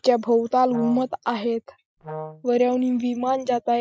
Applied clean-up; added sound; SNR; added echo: none; Brass instrument; 13 dB; none.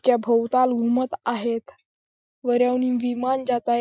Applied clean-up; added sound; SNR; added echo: none; none; none; none.